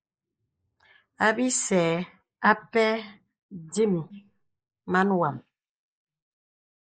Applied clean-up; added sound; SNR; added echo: neural mask model Resemble Enhance denoiser.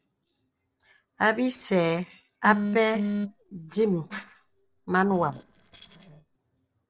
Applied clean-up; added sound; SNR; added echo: neural separator model SepFormer DNS4.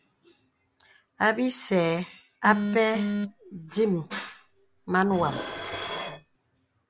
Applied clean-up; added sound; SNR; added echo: none; Dishes, pots, and pans; 10 dB; none.